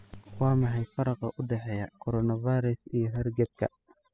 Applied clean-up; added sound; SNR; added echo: classical method spectral subtraction.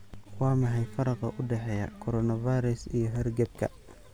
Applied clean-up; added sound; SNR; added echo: none; Electric guitar; 20 dB; none.